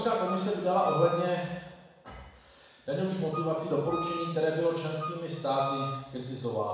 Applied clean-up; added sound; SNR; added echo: none; Wind instrument, woodwind instrument; 9 dB; reverberation time 1.1 s.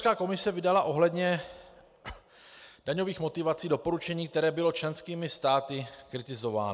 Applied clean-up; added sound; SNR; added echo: none; none; none; none.